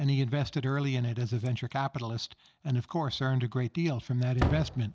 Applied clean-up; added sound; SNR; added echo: none; Slam; 11 dB; none.